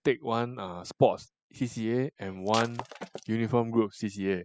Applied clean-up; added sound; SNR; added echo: classical method spectral subtraction.